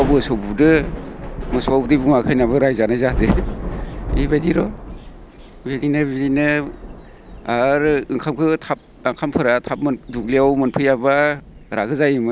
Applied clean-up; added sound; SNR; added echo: none; Thunder / Rain; 10 dB; none.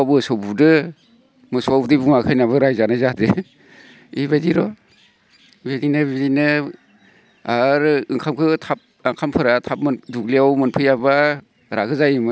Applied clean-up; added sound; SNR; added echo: none; none; none; none.